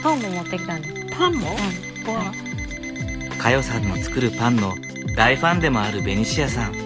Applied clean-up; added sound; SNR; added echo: none; Alarm; 13 dB; none.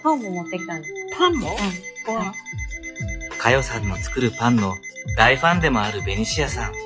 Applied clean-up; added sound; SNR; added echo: classical method log-MMSE.